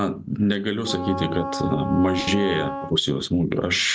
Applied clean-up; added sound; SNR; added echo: none; Wind instrument, woodwind instrument; 9 dB; none.